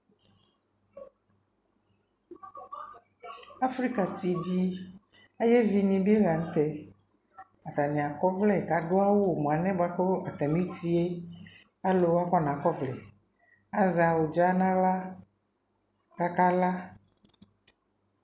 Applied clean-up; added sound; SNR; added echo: none; none; none; none.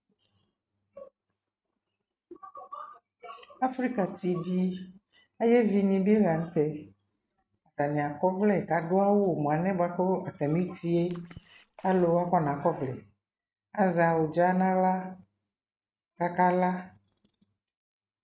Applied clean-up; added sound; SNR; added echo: neural mask model RNNoise.